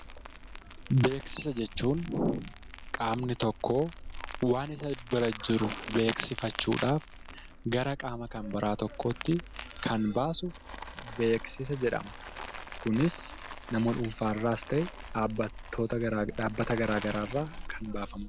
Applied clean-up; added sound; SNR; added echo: none; Crumpling, crinkling; 10 dB; none.